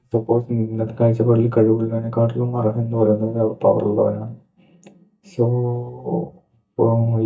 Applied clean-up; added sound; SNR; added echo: neural mask model DeepFilterNet 3.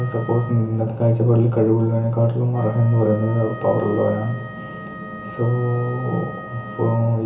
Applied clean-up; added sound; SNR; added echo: none; Wind instrument, woodwind instrument; 17 dB; reverberation time 0.7 s.